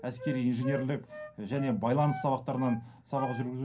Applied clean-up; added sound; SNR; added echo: none; Wind instrument, woodwind instrument; 12 dB; reverberation time 0.3 s.